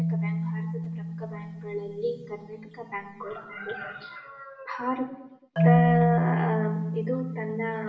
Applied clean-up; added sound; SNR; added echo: none; Marimba, xylophone; -3 dB; reverberation time 0.8 s.